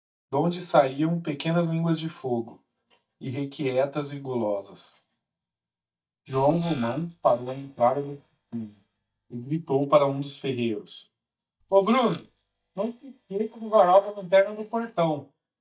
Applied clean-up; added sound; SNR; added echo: neural mask model DeepFilterNet 3.